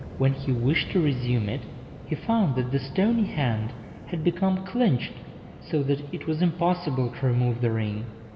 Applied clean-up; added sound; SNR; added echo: none; Waves, surf; 16 dB; reverberation time 2.1 s.